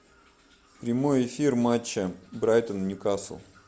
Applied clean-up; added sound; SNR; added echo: none; none; none; none.